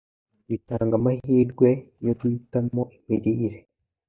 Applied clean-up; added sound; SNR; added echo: neural mask model DeepFilterNet 3.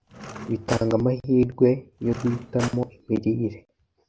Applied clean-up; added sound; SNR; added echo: none; Cutlery, silverware / Drawer open or close; 13 dB; none.